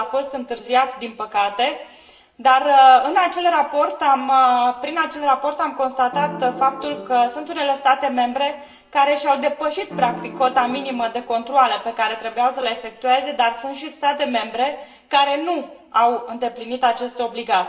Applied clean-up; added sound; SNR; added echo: none; Piano; 18 dB; reverberation time 0.7 s.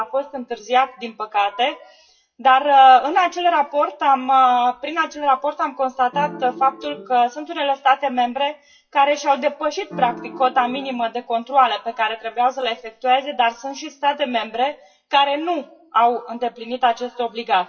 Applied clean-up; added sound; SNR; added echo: classical method WPE with log-MMSE.